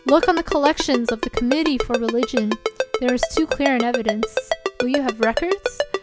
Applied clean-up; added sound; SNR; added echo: none; Ringtone; 3 dB; none.